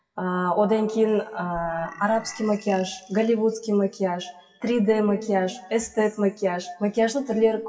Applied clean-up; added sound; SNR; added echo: classical method WPE with log-MMSE.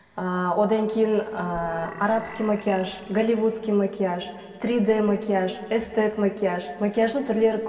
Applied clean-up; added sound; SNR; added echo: none; Burping, eructation; 19 dB; reverberation time 2.3 s.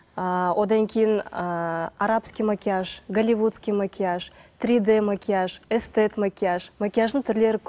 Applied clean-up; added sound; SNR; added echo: none; none; none; none.